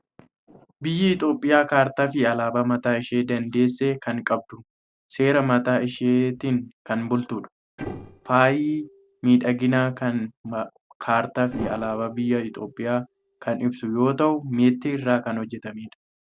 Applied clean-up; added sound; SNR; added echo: neural separator model SepFormer DNS4.